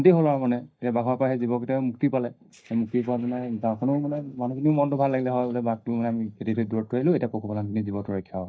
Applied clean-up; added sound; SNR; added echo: neural mask model DeepFilterNet 3.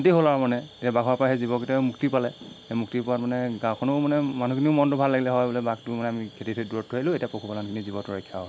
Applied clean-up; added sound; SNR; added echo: none; none; none; none.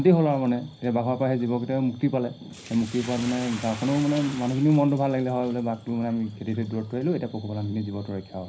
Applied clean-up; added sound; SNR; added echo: none; Bathtub (filling or washing); 20 dB; reverberation time 0.5 s.